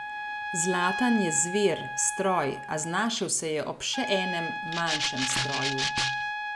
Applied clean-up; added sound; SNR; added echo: none; Trumpet + Rattle (instrument); 3 dB; none.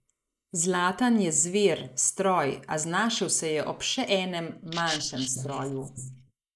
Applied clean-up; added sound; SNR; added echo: neural mask model Resemble Enhance denoiser.